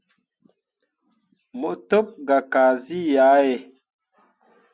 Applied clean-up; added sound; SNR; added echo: none; none; none; none.